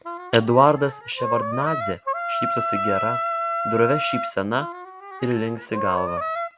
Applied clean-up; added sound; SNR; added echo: none; Wind instrument, woodwind instrument; 4 dB; none.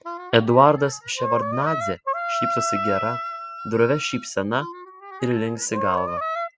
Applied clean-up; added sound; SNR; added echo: classical method spectral subtraction.